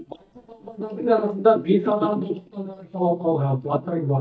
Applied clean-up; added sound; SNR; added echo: neural mask model DeepFilterNet 3.